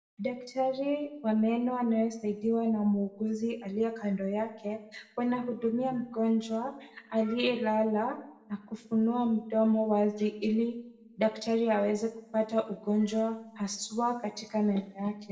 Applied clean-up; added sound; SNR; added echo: none; none; none; reverberation time 0.6 s.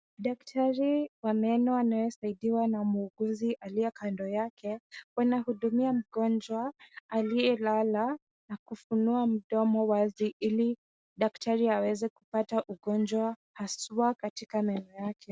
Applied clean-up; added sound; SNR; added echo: none; none; none; none.